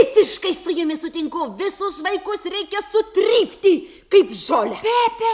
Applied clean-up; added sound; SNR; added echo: none; none; none; none.